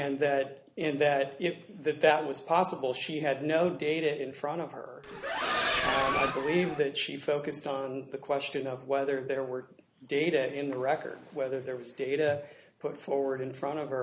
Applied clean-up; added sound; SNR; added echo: none; Accelerating, revving, vroom; 0 dB; none.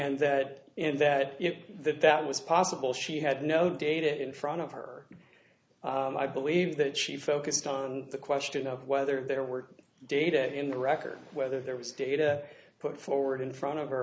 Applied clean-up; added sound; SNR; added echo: none; none; none; none.